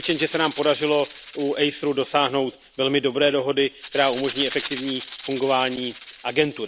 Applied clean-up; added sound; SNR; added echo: none; Rattle (instrument); 16 dB; none.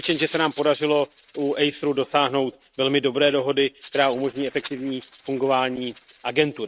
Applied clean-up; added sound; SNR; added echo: neural mask model RNNoise.